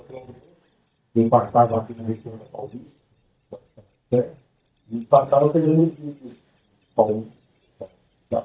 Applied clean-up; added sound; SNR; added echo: neural mask model DeepFilterNet 3.